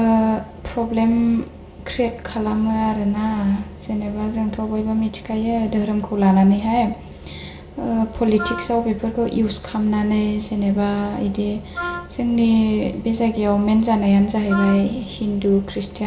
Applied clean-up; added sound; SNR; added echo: none; Wind instrument, woodwind instrument; 12 dB; reverberation time 0.6 s.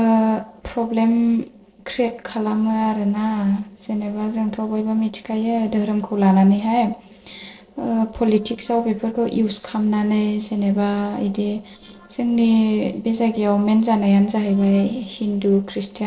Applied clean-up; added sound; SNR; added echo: neural separator model SepFormer DNS4.